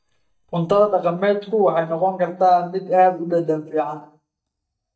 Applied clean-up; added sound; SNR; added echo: neural mask model DeepFilterNet 3.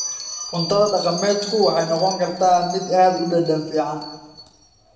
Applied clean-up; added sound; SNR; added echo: none; Bell; 12 dB; reverberation time 1.0 s.